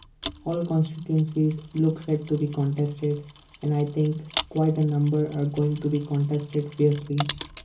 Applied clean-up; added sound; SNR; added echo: none; Mechanisms; 12 dB; reverberation time 0.5 s.